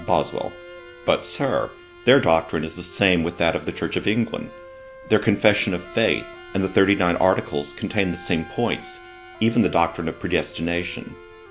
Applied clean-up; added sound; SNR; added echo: none; Bowed string instrument + Wind instrument, woodwind instrument; 19 dB; none.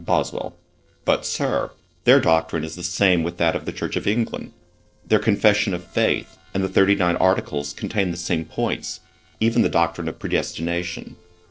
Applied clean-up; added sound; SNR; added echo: neural separator model SepFormer DNS4.